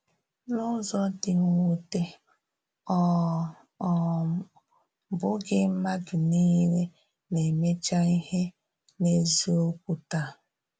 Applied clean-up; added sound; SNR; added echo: none; none; none; none.